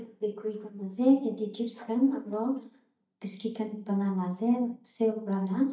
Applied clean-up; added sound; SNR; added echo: neural mask model DeepFilterNet 3.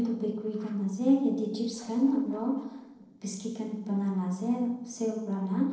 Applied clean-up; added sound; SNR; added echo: neural separator model SepFormer DNS4.